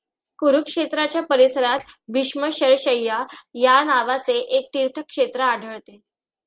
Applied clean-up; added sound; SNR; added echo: neural separator model SepFormer DNS4.